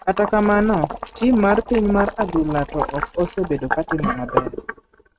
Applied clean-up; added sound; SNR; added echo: neural mask model RNNoise.